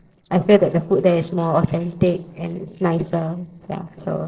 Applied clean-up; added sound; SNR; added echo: neural separator model SepFormer DNS4.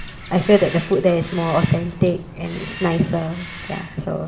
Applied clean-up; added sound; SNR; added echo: none; Bird vocalization, bird call, bird song; 14 dB; reverberation time 2.1 s.